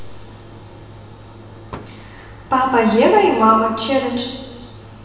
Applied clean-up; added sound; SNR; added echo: none; Fireworks; 20 dB; reverberation time 1.2 s.